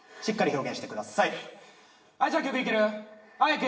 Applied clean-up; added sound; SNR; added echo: none; none; none; reverberation time 0.8 s.